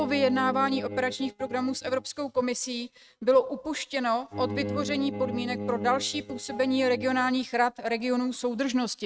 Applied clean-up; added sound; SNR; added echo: neural mask model RNNoise.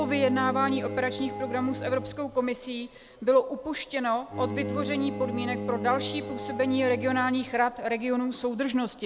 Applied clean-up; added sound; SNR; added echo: none; Bowed string instrument; 9 dB; none.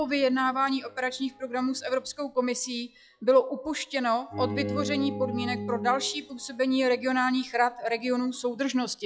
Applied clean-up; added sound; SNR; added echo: classical method log-MMSE.